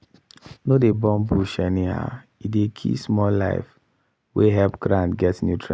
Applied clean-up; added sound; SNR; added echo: none; none; none; none.